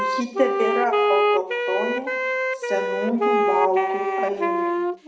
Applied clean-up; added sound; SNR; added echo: none; Wind instrument, woodwind instrument; -4 dB; reverberation time 0.9 s.